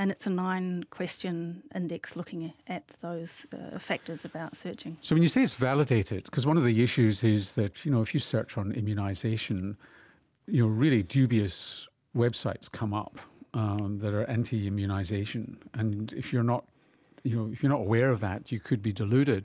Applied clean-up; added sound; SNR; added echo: none; none; none; none.